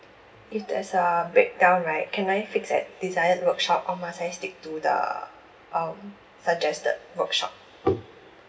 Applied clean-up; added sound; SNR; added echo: none; none; none; none.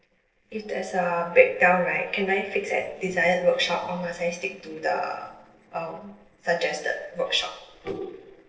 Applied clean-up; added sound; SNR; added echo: neural separator model SepFormer DNS4.